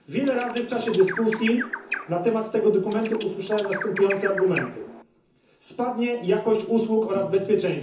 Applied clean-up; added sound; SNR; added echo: none; Bird; 10 dB; reverberation time 0.6 s.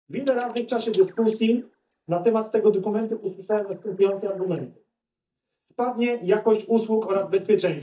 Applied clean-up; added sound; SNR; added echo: neural mask model DeepFilterNet 3.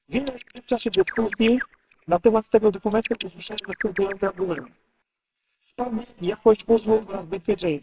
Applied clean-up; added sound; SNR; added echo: neural separator model SepFormer WHAMR!.